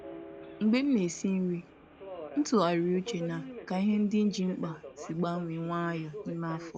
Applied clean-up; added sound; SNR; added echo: none; Subway, metro, underground; 15 dB; none.